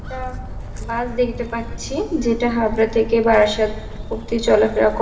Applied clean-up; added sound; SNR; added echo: none; Walk, footsteps; 10 dB; reverberation time 1.3 s.